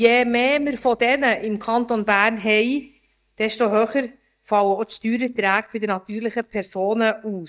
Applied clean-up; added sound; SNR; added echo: neural mask model DeepFilterNet 3.